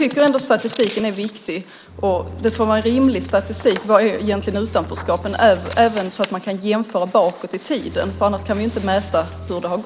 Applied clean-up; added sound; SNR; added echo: none; Bowed string instrument; 14 dB; none.